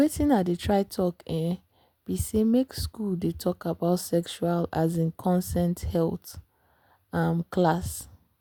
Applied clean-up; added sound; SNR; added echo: none; none; none; none.